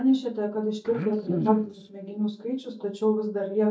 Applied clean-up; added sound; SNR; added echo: neural mask model DeepFilterNet 3.